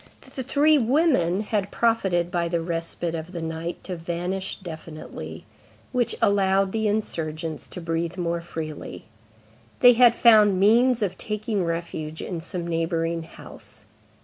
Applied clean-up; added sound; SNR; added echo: none; none; none; none.